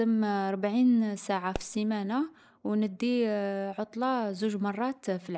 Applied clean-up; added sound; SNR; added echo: neural mask model Resemble Enhance denoiser.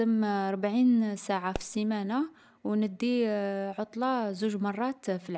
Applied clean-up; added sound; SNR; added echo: none; Explosion; 16 dB; none.